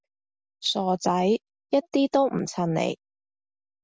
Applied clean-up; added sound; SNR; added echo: none; none; none; none.